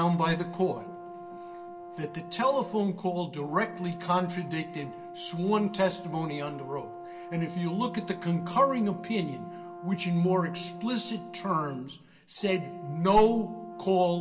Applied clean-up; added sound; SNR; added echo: none; Brass instrument; 13 dB; reverberation time 0.2 s.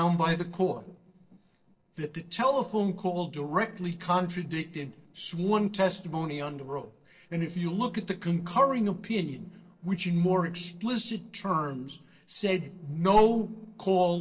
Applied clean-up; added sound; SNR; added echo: neural separator model SepFormer DNS4.